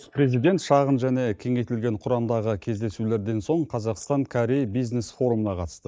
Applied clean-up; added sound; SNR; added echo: neural mask model DeepFilterNet 3.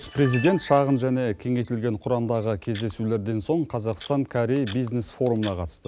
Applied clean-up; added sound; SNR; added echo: none; Camera; 17 dB; none.